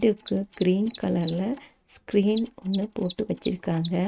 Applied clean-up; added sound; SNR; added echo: neural mask model RNNoise.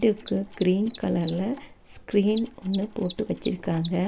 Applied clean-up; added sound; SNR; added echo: neural mask model Resemble Enhance denoiser.